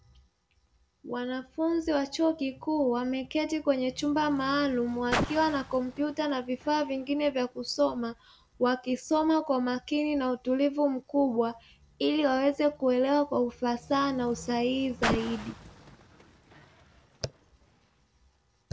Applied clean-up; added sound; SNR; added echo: none; Car; 14 dB; none.